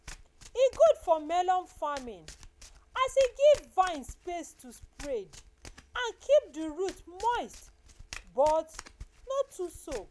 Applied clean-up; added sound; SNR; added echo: none; Domestic sounds, home sounds; 19 dB; none.